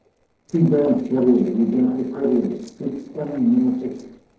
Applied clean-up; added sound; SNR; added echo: neural separator model SepFormer DNS4.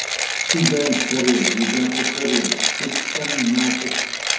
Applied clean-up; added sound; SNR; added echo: none; Mechanisms; 0 dB; reverberation time 0.9 s.